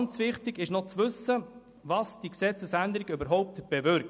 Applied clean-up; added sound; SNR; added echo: none; none; none; none.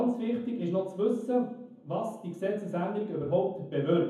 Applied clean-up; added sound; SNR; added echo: none; none; none; reverberation time 0.7 s.